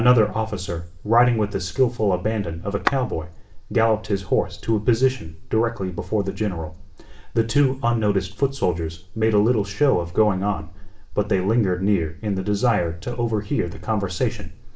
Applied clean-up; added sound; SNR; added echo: none; Tap / Glass; 10 dB; reverberation time 0.3 s.